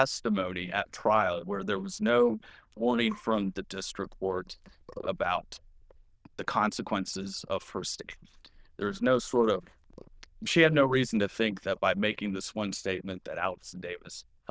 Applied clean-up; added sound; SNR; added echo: neural diffusion model UNIVERSE++.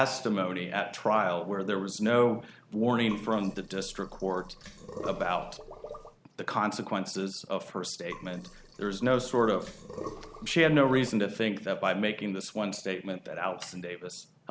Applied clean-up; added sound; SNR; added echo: none; Sink (filling or washing); 15 dB; none.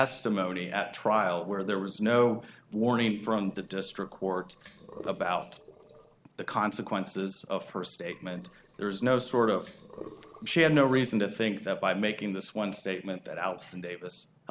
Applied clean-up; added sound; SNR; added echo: neural separator model SepFormer DNS4.